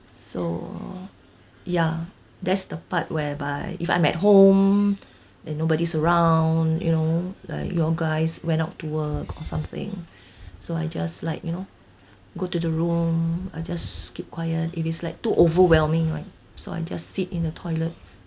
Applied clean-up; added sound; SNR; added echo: none; none; none; none.